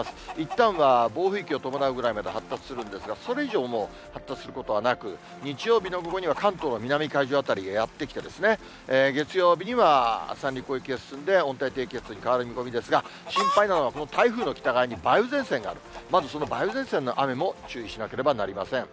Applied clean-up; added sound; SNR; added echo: none; Chicken, rooster; 15 dB; none.